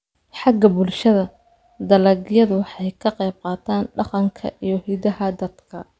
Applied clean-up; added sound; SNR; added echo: none; none; none; none.